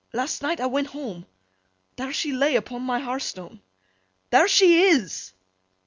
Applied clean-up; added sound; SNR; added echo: none; none; none; none.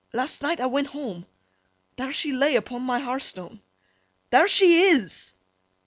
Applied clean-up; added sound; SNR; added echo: none; Cutlery, silverware; 20 dB; none.